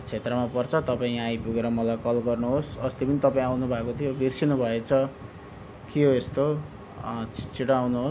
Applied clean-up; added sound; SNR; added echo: none; none; none; none.